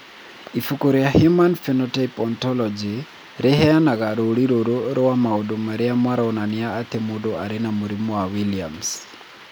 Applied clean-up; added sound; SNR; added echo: none; none; none; none.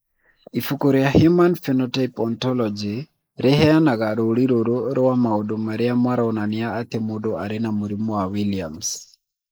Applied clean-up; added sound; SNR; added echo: neural mask model Resemble Enhance denoiser.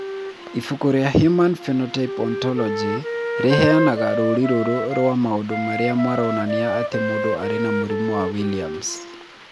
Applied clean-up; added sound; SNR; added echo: none; Wind instrument, woodwind instrument; 5 dB; none.